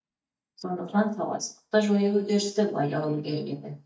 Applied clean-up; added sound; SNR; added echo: neural mask model DeepFilterNet 3.